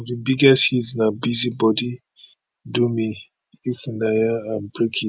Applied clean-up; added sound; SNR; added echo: none; none; none; none.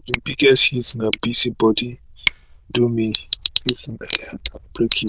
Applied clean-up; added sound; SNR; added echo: neural diffusion model UNIVERSE++.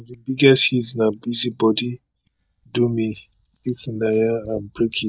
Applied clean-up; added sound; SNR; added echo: neural mask model DeepFilterNet 3.